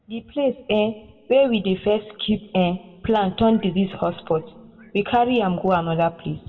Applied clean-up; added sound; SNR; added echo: none; none; none; reverberation time 2.1 s.